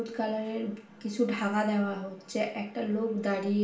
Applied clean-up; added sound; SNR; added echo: none; none; none; reverberation time 0.4 s.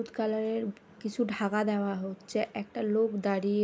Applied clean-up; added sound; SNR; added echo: none; none; none; none.